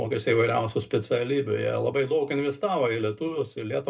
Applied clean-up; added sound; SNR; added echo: none; none; none; reverberation time 0.2 s.